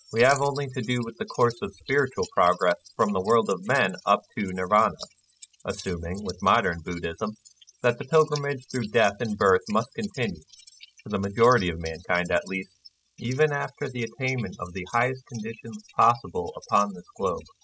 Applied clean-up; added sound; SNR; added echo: classical method spectral subtraction.